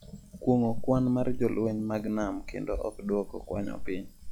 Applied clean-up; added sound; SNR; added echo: classical method log-MMSE.